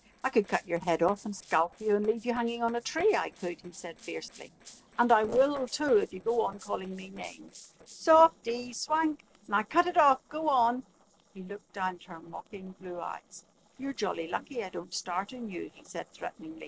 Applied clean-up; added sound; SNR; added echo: neural separator model SepFormer DNS4.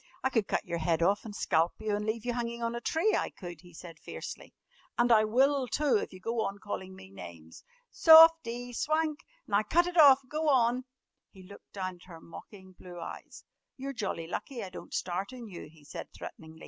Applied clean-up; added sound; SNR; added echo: none; none; none; none.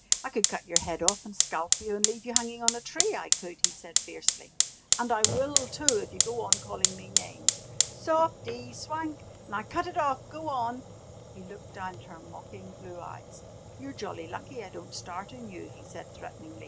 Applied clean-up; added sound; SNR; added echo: none; Fire; -3 dB; reverberation time 0.3 s.